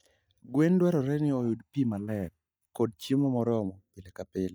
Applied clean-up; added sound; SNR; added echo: neural mask model DeepFilterNet 3.